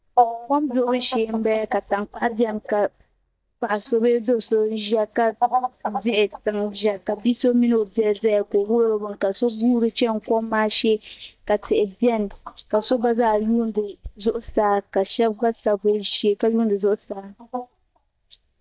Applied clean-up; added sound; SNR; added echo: neural mask model DeepFilterNet 3.